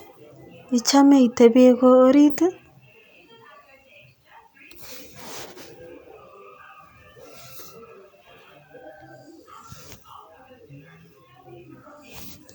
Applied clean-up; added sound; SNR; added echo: none; none; none; none.